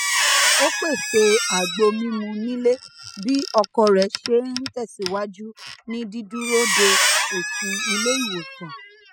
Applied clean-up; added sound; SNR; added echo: classical method spectral subtraction.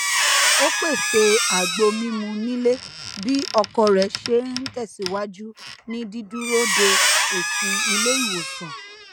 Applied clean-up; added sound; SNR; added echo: none; Squeak; 0 dB; none.